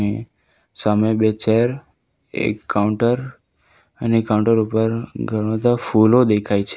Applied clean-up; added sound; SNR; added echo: none; none; none; none.